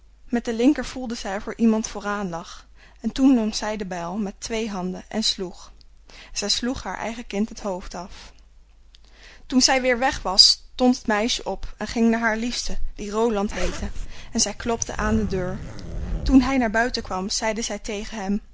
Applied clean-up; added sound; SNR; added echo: none; Zipper (clothing); 6 dB; none.